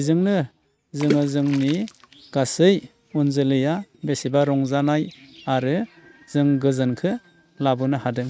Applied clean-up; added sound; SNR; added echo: neural mask model RNNoise.